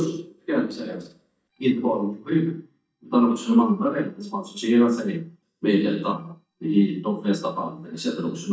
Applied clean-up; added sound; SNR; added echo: neural mask model DeepFilterNet 3.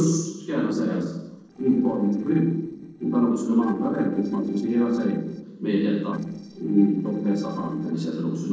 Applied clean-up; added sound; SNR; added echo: neural separator model SepFormer DNS4.